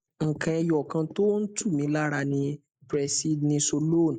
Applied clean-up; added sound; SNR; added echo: neural mask model Resemble Enhance denoiser.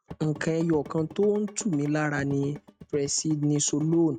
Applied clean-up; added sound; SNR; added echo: neural mask model RNNoise.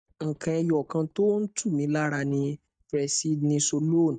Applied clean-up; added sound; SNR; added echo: neural mask model DeepFilterNet 3.